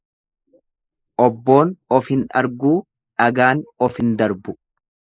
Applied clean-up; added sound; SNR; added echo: neural mask model Resemble Enhance denoiser.